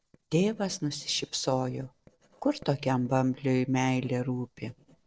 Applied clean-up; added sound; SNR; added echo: neural separator model SepFormer DNS4.